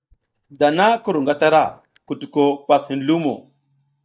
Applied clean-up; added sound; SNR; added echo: neural mask model DeepFilterNet 3.